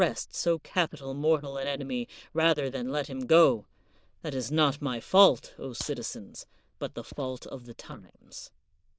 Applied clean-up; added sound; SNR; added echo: neural diffusion model UNIVERSE++.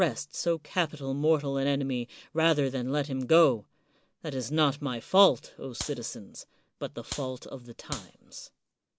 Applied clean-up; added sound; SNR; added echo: none; Clapping; 14 dB; none.